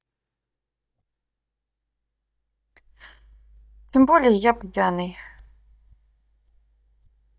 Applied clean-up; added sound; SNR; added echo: neural mask model DeepFilterNet 3.